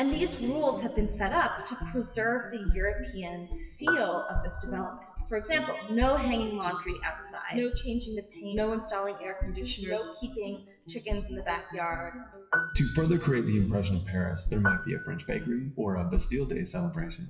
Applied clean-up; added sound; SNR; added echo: classical method WPE with log-MMSE.